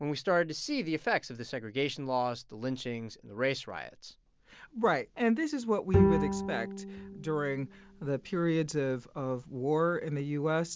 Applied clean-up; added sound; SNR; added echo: none; Bowed string instrument; 0 dB; none.